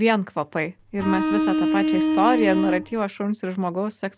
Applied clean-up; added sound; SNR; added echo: none; Bowed string instrument; -2 dB; none.